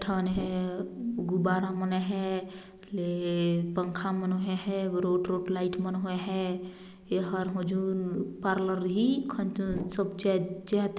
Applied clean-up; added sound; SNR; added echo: none; Whoosh, swoosh, swish; 9 dB; none.